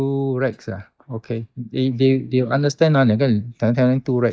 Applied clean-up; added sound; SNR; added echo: neural mask model DeepFilterNet 3.